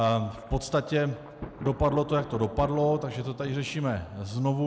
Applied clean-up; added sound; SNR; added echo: none; Thunder; 16 dB; none.